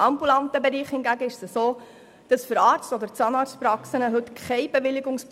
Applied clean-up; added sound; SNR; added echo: none; none; none; none.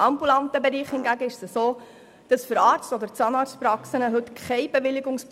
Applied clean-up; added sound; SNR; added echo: none; Fart; 16 dB; none.